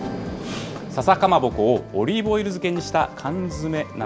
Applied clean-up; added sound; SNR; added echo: none; none; none; none.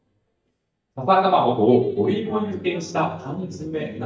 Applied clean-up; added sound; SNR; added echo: neural mask model DeepFilterNet 3.